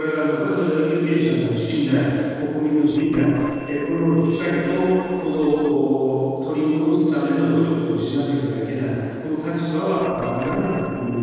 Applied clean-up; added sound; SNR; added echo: neural separator model SepFormer DNS4.